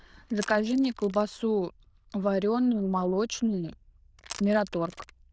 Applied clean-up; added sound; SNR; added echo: neural diffusion model UNIVERSE++.